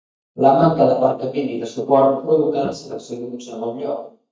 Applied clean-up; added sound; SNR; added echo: neural mask model DeepFilterNet 3.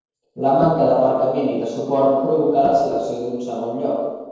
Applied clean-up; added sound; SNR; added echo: neural separator model SepFormer DNS4.